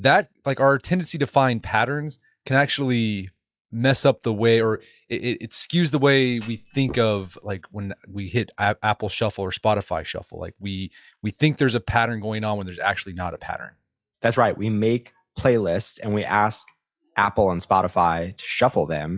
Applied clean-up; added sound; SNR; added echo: classical method log-MMSE.